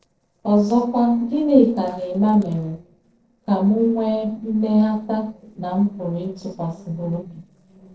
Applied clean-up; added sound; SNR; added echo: neural separator model SepFormer DNS4.